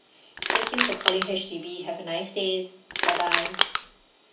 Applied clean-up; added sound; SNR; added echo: none; Crushing; -4 dB; reverberation time 0.4 s.